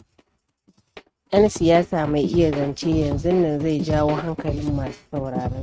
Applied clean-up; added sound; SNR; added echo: neural mask model RNNoise.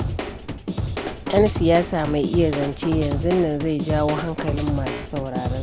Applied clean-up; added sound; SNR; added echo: none; Drum / Drum kit; 4 dB; none.